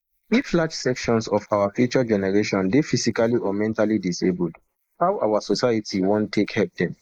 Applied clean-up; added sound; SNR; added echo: neural mask model Resemble Enhance denoiser.